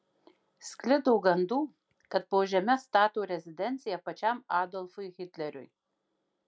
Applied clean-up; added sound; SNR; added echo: none; none; none; none.